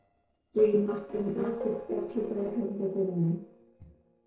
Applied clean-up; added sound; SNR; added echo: neural separator model SepFormer DNS4.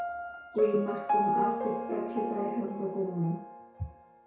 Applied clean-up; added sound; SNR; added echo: none; Piano; 1 dB; reverberation time 0.6 s.